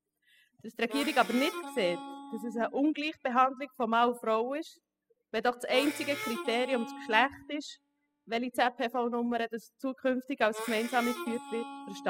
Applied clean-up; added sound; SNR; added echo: classical method spectral subtraction.